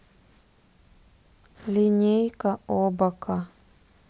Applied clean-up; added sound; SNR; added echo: none; none; none; none.